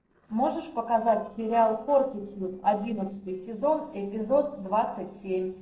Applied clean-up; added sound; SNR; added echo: neural separator model SepFormer DNS4.